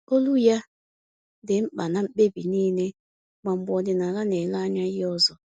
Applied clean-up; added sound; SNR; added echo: none; none; none; none.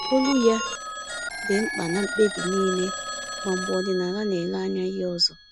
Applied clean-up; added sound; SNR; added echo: none; Telephone; 7 dB; none.